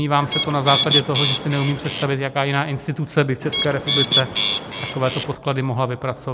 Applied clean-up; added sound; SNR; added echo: none; Bird; 0 dB; none.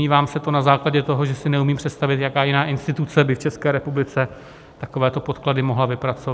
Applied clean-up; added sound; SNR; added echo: none; none; none; none.